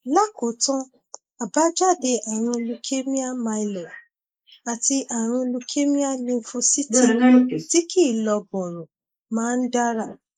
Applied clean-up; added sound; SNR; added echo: neural mask model Resemble Enhance denoiser.